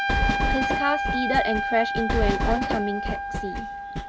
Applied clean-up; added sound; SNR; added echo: none; Trumpet + Train; -3 dB; none.